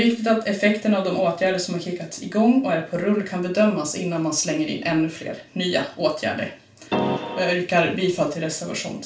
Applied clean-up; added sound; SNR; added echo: none; Keyboard (musical); 2 dB; reverberation time 0.3 s.